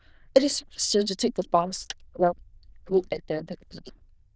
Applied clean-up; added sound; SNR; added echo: neural diffusion model UNIVERSE++.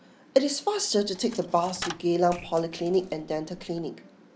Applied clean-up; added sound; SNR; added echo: none; Coin (dropping); 17 dB; none.